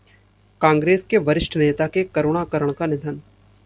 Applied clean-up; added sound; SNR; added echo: none; none; none; none.